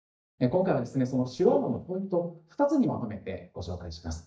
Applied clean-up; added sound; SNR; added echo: neural mask model DeepFilterNet 3.